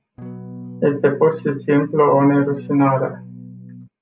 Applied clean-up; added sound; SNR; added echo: none; Electric guitar / Strum; 16 dB; none.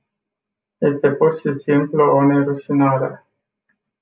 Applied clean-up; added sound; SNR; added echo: none; none; none; none.